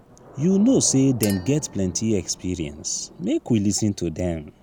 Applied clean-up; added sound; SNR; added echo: none; Chink, clink + Thunder / Rain; 18 dB; none.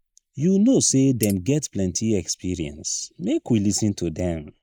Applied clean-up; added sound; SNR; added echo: neural mask model Resemble Enhance denoiser.